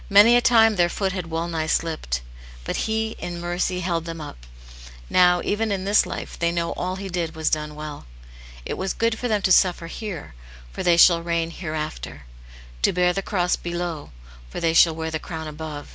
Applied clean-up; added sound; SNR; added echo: none; none; none; none.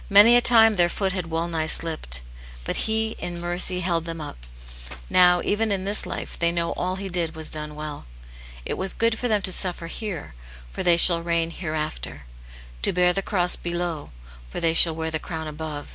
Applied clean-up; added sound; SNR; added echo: none; Clapping; 18 dB; none.